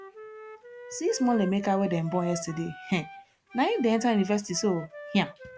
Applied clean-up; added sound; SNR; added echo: none; Wind instrument, woodwind instrument; 15 dB; none.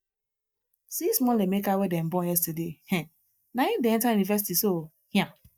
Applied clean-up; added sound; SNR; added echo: neural mask model DeepFilterNet 3.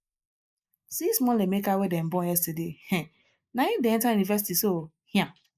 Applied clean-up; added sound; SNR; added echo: neural mask model Resemble Enhance denoiser.